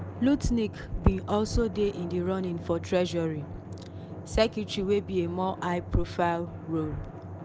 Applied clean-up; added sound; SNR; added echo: none; Drum; 11 dB; none.